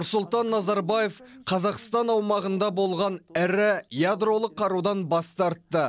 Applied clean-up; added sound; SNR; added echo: none; none; none; none.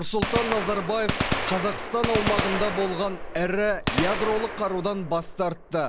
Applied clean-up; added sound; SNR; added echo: none; Gunshot, gunfire; 2 dB; none.